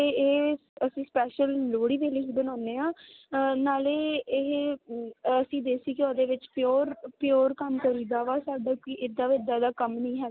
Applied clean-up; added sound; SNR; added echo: none; none; none; none.